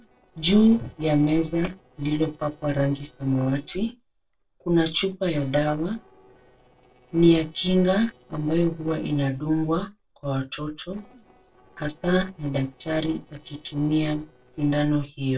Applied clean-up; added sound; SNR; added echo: neural separator model SepFormer DNS4.